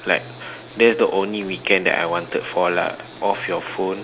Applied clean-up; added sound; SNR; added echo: none; none; none; none.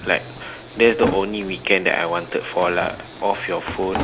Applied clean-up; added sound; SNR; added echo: none; Drawer open or close; 11 dB; none.